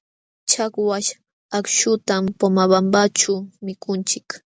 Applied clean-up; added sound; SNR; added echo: none; none; none; none.